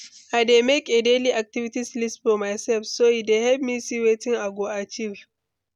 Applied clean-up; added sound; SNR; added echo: none; none; none; none.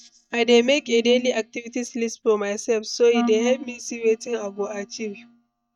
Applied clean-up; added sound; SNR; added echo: neural mask model DeepFilterNet 3.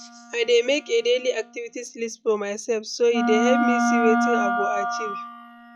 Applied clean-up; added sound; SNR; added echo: classical method log-MMSE.